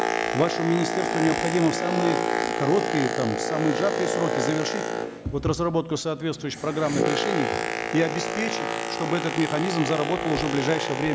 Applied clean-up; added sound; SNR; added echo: none; Boat, Water vehicle; 1 dB; none.